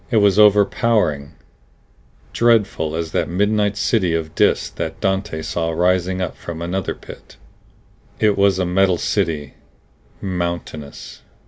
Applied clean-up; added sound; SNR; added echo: none; none; none; none.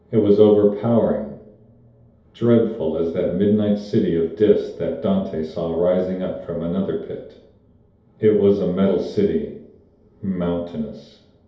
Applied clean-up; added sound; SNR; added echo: none; none; none; reverberation time 0.8 s.